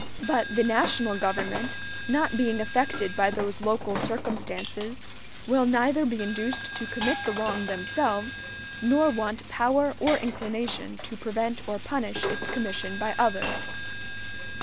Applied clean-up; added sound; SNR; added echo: none; Coin (dropping) + Chink, clink; 7 dB; none.